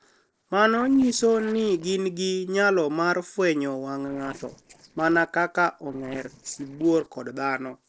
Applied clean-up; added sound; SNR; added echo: neural separator model SepFormer DNS4.